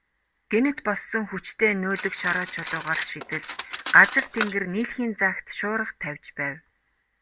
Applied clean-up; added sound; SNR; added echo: none; Cutlery, silverware; 8 dB; none.